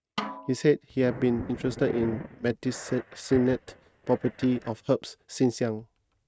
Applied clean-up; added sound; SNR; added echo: neural mask model RNNoise.